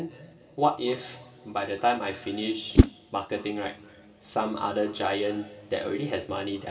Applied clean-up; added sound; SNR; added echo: none; Whoosh, swoosh, swish; -4 dB; reverberation time 2.7 s.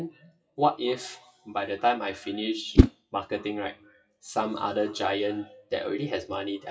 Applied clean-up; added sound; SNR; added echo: classical method WPE with log-MMSE.